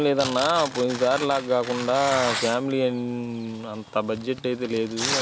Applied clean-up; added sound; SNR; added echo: none; Tearing; 9 dB; none.